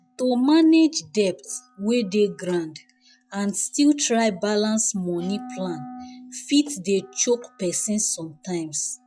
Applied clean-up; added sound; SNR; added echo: classical method log-MMSE.